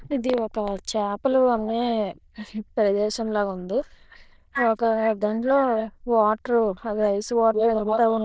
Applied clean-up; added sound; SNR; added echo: neural diffusion model UNIVERSE++.